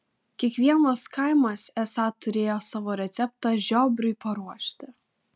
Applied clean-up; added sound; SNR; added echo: none; none; none; none.